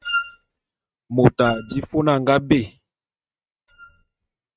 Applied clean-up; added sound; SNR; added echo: neural mask model RNNoise.